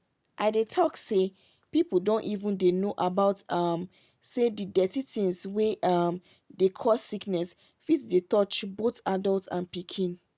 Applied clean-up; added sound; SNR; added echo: none; none; none; none.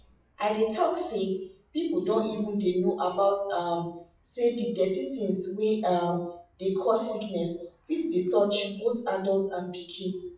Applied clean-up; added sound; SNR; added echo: classical method WPE with log-MMSE.